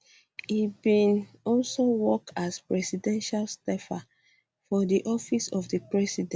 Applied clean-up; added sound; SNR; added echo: none; none; none; none.